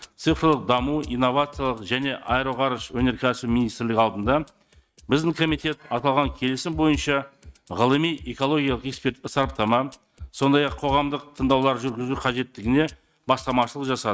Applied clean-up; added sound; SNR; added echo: neural mask model RNNoise.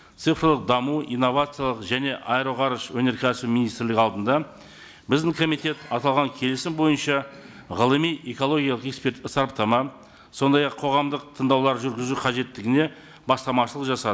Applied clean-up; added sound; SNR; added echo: none; none; none; none.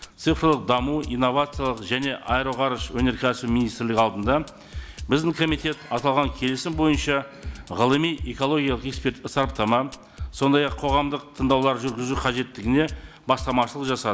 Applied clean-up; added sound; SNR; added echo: none; Drum kit; 14 dB; none.